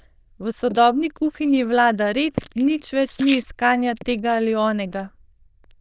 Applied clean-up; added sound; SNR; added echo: neural diffusion model UNIVERSE++.